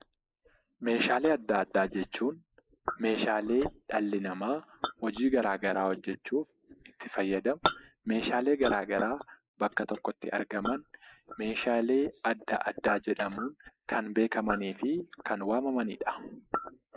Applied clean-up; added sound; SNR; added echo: neural mask model Resemble Enhance denoiser.